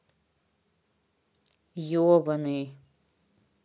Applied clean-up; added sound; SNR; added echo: none; none; none; none.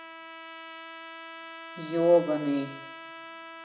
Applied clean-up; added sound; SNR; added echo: none; Trumpet; 13 dB; reverberation time 0.7 s.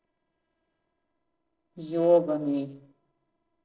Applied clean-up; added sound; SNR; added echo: neural separator model SepFormer DNS4.